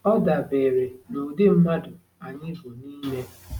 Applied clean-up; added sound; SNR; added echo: none; none; none; none.